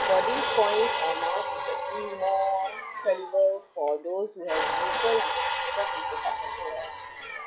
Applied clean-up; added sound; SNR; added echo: classical method log-MMSE.